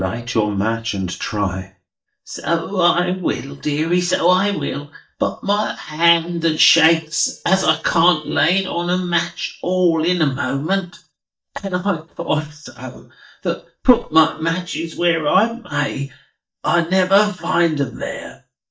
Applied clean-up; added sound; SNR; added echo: neural mask model DeepFilterNet 3.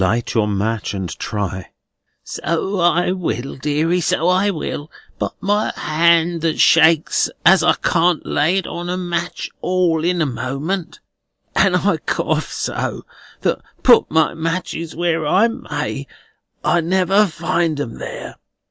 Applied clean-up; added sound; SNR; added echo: none; none; none; none.